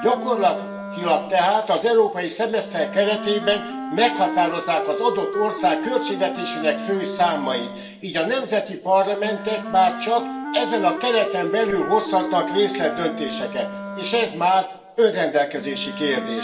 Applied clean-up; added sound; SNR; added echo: none; Wind instrument, woodwind instrument; 9 dB; reverberation time 0.7 s.